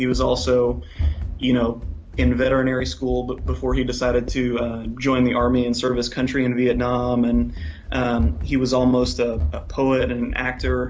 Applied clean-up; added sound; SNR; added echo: none; Run; 7 dB; none.